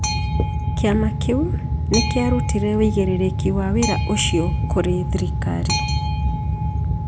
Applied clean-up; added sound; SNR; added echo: none; Boat, Water vehicle; -2 dB; none.